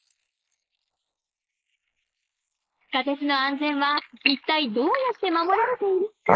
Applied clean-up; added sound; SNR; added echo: neural mask model Resemble Enhance denoiser.